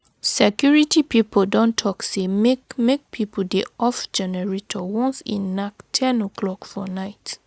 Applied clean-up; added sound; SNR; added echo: none; none; none; none.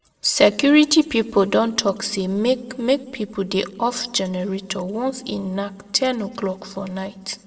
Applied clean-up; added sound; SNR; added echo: none; none; none; reverberation time 0.9 s.